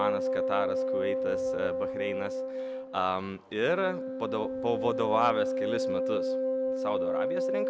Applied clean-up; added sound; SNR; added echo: none; Wind instrument, woodwind instrument; -2 dB; none.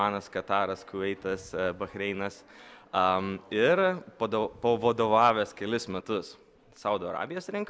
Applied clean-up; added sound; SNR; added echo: none; none; none; none.